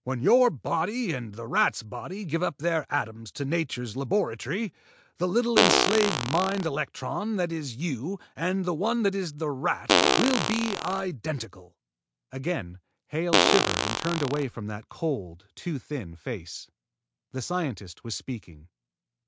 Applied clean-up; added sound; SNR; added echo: none; Fart; -4 dB; none.